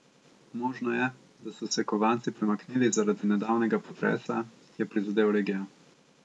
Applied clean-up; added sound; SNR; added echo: none; none; none; none.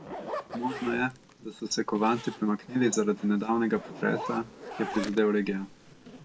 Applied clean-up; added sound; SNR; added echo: none; Zipper (clothing); 12 dB; none.